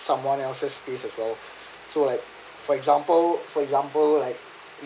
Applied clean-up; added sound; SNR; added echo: none; none; none; none.